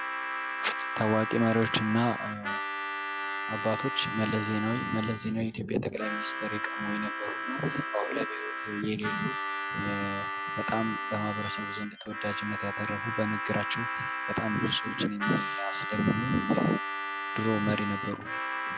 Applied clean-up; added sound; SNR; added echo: none; Harmonica; 3 dB; none.